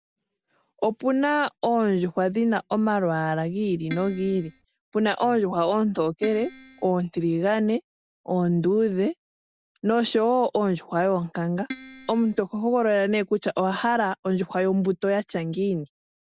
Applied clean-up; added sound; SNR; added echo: none; Keyboard (musical); 15 dB; none.